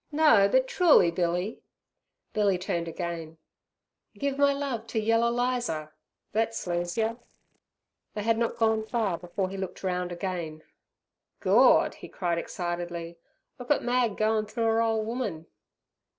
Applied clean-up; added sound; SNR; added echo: neural separator model SepFormer DNS4.